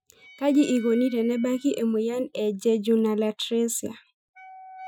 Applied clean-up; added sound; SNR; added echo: classical method Wiener filter.